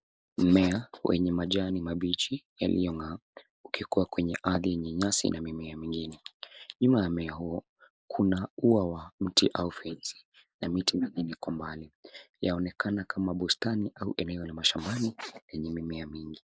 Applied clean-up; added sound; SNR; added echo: neural mask model Resemble Enhance denoiser.